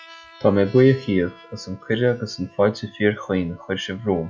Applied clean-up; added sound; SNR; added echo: classical method log-MMSE.